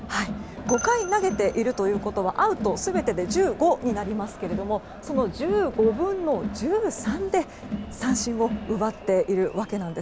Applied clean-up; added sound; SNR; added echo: none; Crowd; 9 dB; none.